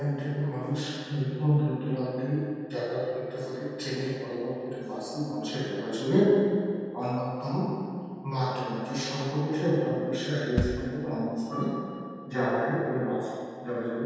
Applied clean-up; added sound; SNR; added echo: none; Bass drum; 5 dB; reverberation time 2.1 s.